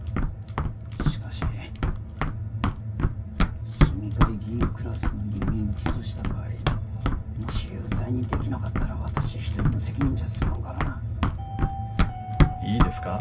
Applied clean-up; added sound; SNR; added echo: none; Run; -2 dB; reverberation time 0.4 s.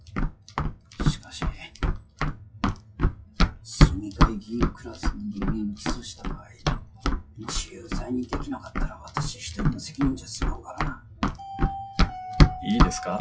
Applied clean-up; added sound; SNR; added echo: classical method WPE with log-MMSE.